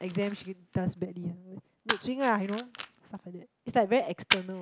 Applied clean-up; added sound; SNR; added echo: none; Splash, splatter; 5 dB; none.